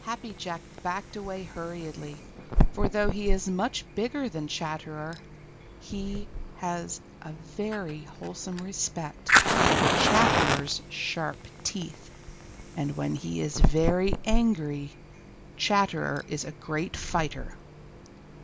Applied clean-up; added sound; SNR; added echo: none; Fire; -2 dB; none.